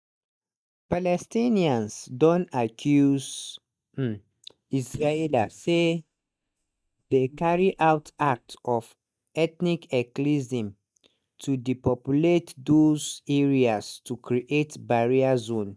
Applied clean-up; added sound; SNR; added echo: neural mask model DeepFilterNet 3.